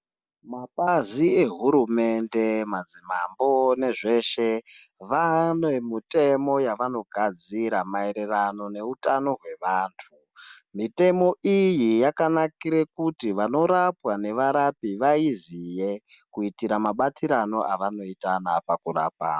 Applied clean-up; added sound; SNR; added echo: none; none; none; none.